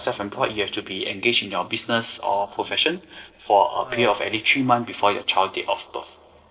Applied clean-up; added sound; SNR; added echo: neural separator model SepFormer DNS4.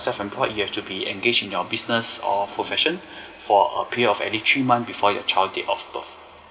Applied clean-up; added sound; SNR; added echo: none; none; none; none.